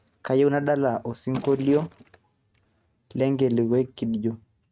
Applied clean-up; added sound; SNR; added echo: neural mask model RNNoise.